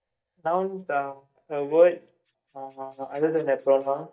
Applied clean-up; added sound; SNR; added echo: neural mask model DeepFilterNet 3.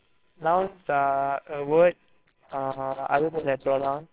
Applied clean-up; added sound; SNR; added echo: neural separator model SepFormer WHAMR!.